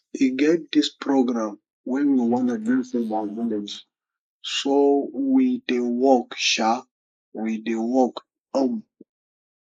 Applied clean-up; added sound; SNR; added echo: neural mask model Resemble Enhance denoiser.